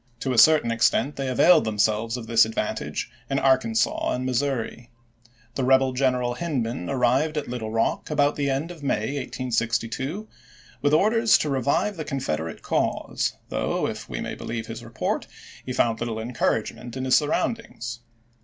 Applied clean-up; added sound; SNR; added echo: none; none; none; none.